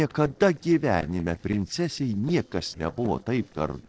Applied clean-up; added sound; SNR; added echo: neural separator model SepFormer DNS4.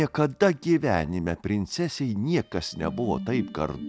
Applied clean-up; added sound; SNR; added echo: none; none; none; none.